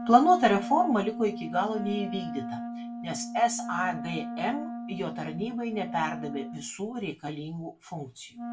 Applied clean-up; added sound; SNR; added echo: none; Wind instrument, woodwind instrument; 8 dB; reverberation time 0.2 s.